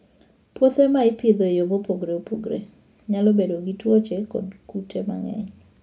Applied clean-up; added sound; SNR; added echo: none; none; none; none.